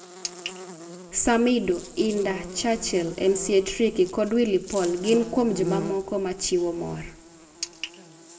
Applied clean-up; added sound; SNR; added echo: none; Buzz; 14 dB; reverberation time 0.9 s.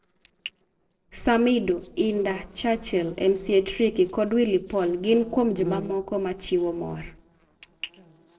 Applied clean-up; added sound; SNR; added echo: neural separator model SepFormer DNS4.